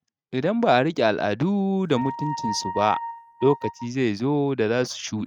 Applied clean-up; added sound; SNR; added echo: neural mask model RNNoise.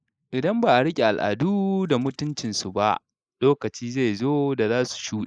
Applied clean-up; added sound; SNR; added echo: neural mask model Resemble Enhance denoiser.